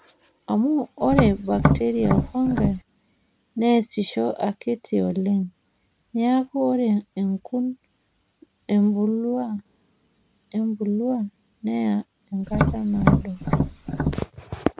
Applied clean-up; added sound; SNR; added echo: none; Tap; -2 dB; none.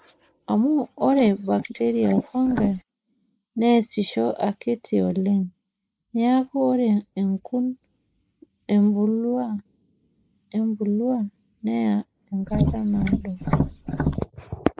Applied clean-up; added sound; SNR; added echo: neural mask model Resemble Enhance denoiser.